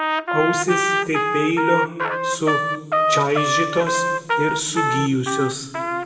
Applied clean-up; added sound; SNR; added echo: none; Trumpet; -1 dB; reverberation time 1.9 s.